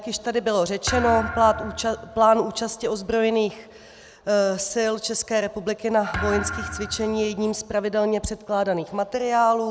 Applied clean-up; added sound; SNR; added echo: none; Thump, thud; 11 dB; none.